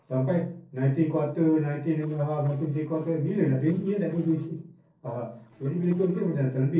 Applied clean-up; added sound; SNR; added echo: neural separator model SepFormer DNS4.